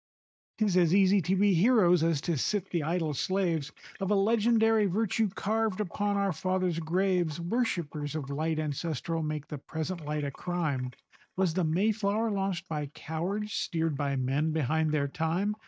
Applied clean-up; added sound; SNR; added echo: neural mask model DeepFilterNet 3.